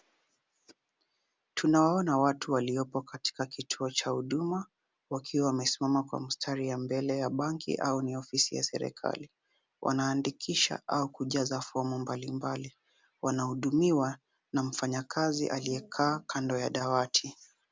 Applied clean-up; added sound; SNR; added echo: none; none; none; none.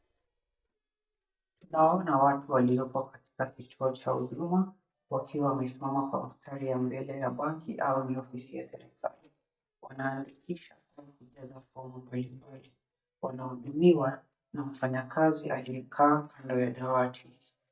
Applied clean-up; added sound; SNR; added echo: neural mask model DeepFilterNet 3.